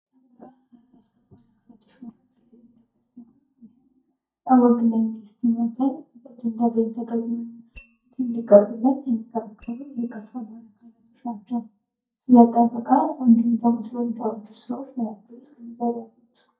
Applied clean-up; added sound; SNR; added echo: neural mask model DeepFilterNet 3.